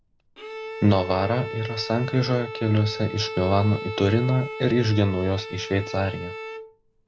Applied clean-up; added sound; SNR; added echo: none; Bowed string instrument; 11 dB; none.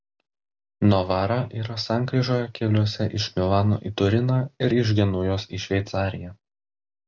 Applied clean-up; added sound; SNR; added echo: none; none; none; none.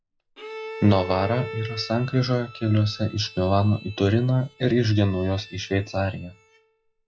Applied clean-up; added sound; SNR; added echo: classical method log-MMSE.